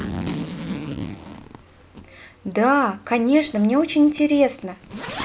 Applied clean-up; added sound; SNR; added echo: none; Zipper (clothing); 12 dB; none.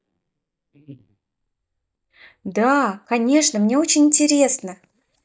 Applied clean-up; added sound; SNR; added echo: neural mask model DeepFilterNet 3.